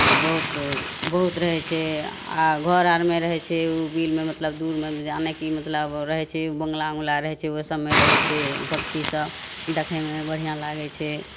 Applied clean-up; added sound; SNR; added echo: none; Hiss; 4 dB; none.